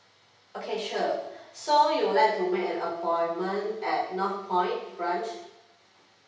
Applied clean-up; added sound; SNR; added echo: none; none; none; reverberation time 0.9 s.